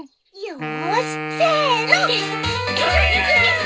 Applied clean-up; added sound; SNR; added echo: none; Wind instrument, woodwind instrument; 10 dB; reverberation time 0.2 s.